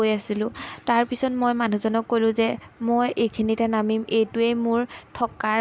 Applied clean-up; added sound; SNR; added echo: none; none; none; none.